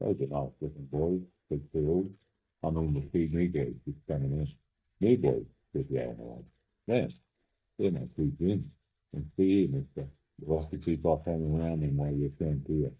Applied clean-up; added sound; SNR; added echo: neural mask model DeepFilterNet 3.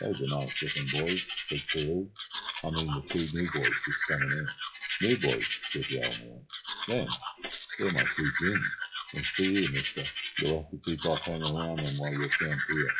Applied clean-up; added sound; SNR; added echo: classical method WPE with log-MMSE.